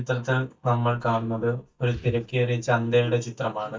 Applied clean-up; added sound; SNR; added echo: neural mask model DeepFilterNet 3.